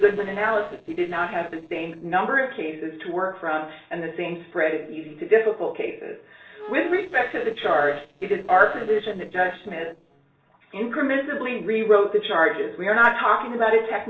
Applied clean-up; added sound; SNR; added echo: neural separator model SepFormer DNS4.